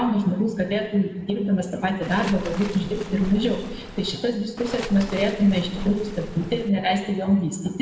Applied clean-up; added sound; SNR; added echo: none; Waves, surf; 12 dB; reverberation time 1.1 s.